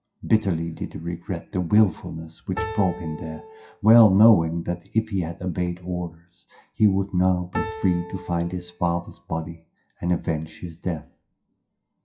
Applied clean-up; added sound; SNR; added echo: classical method WPE with log-MMSE.